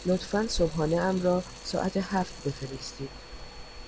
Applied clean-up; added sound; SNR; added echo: none; Domestic sounds, home sounds + Fill (with liquid) / Sink (filling or washing); 18 dB; none.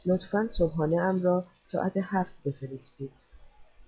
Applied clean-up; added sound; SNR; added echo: classical method log-MMSE.